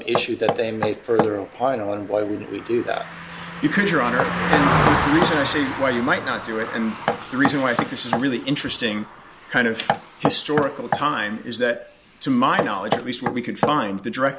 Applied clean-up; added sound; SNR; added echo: none; Car passing by + Knock; 3 dB; none.